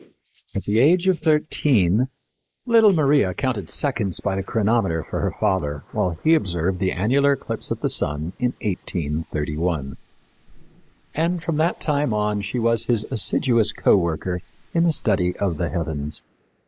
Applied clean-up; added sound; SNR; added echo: neural mask model Resemble Enhance denoiser.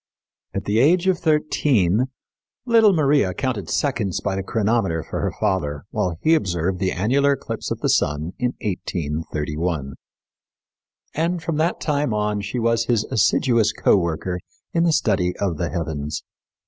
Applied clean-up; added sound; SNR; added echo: none; none; none; none.